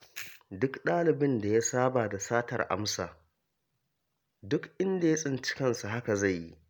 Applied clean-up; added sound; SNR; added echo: none; none; none; none.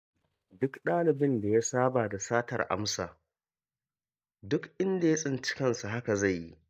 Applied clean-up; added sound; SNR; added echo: neural mask model DeepFilterNet 3.